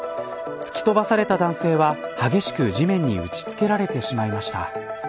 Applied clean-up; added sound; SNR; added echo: none; none; none; none.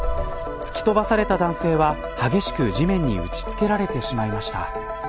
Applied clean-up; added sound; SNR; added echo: none; Motor vehicle (road); 9 dB; none.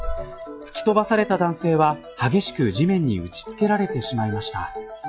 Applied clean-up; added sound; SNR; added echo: classical method log-MMSE.